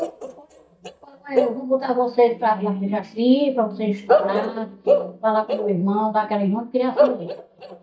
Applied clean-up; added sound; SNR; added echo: neural mask model DeepFilterNet 3.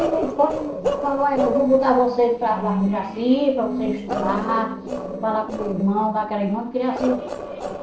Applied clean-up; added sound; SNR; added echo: neural separator model SepFormer DNS4.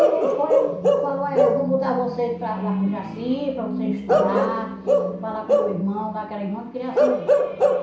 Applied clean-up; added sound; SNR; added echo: none; Bark / Livestock, farm animals, working animals; -3 dB; reverberation time 0.6 s.